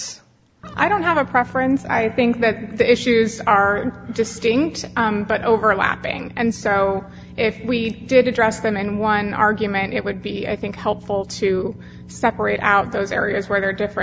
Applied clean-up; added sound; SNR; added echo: none; none; none; none.